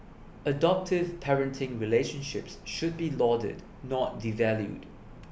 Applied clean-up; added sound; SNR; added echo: none; none; none; none.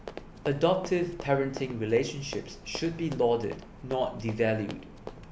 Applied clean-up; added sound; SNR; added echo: none; Run; 16 dB; none.